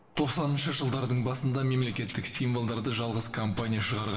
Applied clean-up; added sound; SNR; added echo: none; Tearing; 19 dB; reverberation time 1.8 s.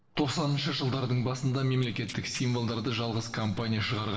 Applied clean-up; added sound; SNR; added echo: neural separator model SepFormer DNS4.